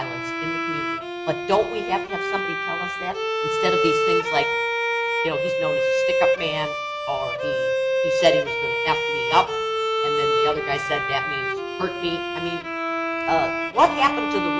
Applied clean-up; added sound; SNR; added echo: none; Bowed string instrument; -3 dB; none.